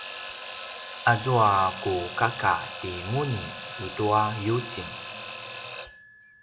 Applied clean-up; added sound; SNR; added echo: none; Alarm / Clock; -2 dB; reverberation time 0.8 s.